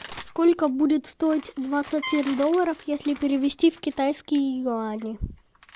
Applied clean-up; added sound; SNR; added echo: none; Trumpet + Crumpling, crinkling; 18 dB; none.